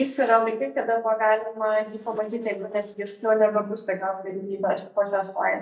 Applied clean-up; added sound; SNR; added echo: neural mask model DeepFilterNet 3.